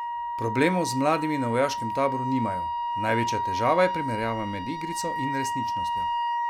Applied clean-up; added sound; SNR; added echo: none; Wind instrument, woodwind instrument; 1 dB; none.